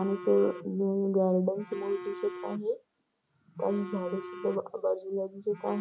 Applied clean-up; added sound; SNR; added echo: none; Telephone; 14 dB; none.